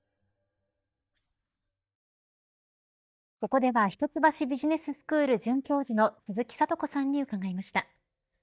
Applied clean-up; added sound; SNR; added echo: neural mask model DeepFilterNet 3.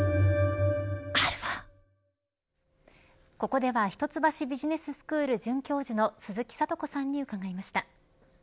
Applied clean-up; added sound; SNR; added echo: none; none; none; none.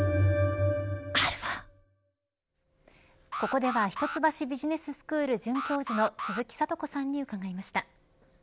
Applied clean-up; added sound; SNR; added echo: none; Alarm; 8 dB; none.